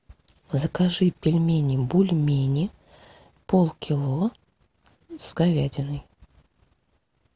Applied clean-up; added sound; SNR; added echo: none; none; none; none.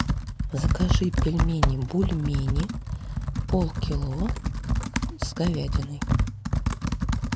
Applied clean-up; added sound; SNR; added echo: none; Computer keyboard; -4 dB; none.